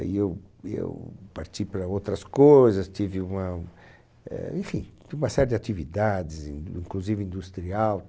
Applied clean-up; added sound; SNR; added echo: none; none; none; none.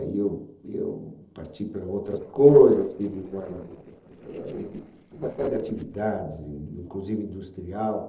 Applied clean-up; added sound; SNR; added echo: neural separator model SepFormer DNS4.